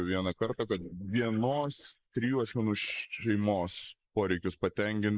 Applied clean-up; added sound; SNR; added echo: neural mask model Resemble Enhance denoiser.